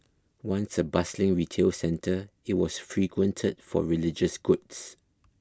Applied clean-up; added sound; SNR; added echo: none; none; none; none.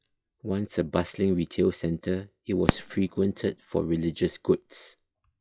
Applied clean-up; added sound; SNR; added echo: classical method log-MMSE.